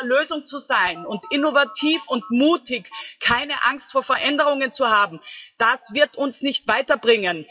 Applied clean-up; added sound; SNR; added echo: classical method WPE with log-MMSE.